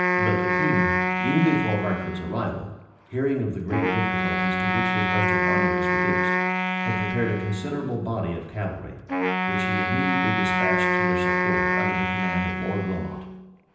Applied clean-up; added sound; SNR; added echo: none; Wind instrument, woodwind instrument; -3 dB; reverberation time 0.9 s.